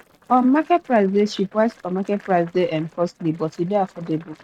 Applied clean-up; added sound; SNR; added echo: neural mask model RNNoise.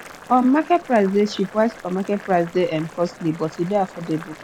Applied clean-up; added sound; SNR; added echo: none; Boiling; 19 dB; none.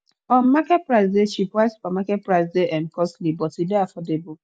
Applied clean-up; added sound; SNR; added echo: none; none; none; none.